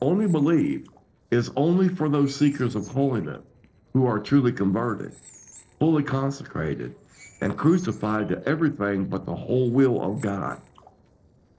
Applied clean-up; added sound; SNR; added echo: neural separator model SepFormer DNS4.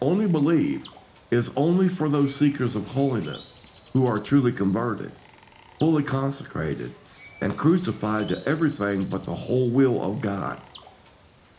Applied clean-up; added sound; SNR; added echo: none; Bird; 19 dB; reverberation time 0.4 s.